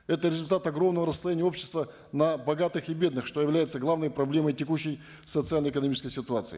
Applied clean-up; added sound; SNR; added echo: none; none; none; none.